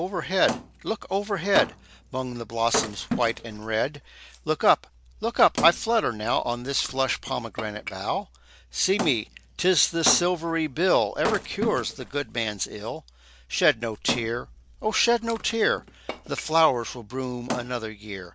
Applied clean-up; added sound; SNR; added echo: none; Wood; 11 dB; none.